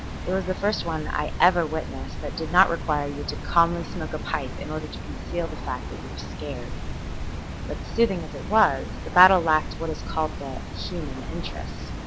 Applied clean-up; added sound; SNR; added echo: none; Fixed-wing aircraft, airplane + Water; 6 dB; none.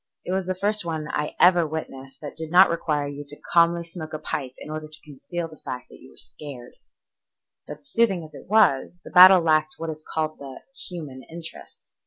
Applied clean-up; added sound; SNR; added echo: none; none; none; none.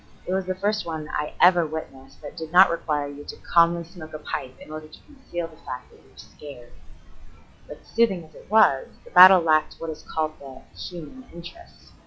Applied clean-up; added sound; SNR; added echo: classical method log-MMSE.